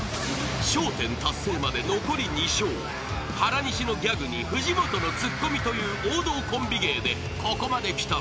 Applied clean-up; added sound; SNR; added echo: none; none; none; none.